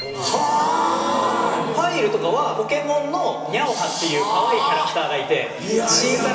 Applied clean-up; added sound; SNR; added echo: none; Wind instrument, woodwind instrument; 18 dB; reverberation time 2.5 s.